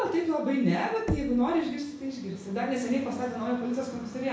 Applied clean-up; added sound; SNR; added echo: none; Knock; 10 dB; reverberation time 0.7 s.